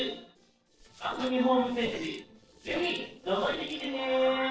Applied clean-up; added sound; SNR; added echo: neural separator model SepFormer DNS4.